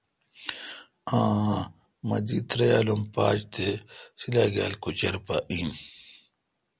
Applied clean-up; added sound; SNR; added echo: none; none; none; none.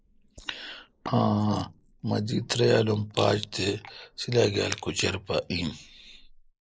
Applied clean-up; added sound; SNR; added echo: neural mask model Resemble Enhance denoiser.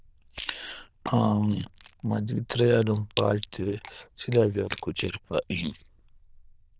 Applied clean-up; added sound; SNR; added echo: neural diffusion model UNIVERSE++.